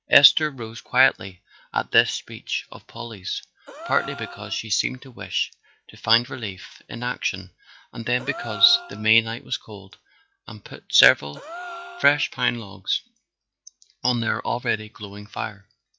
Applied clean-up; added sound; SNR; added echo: classical method log-MMSE.